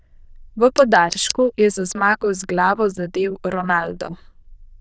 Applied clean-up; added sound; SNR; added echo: neural diffusion model UNIVERSE++.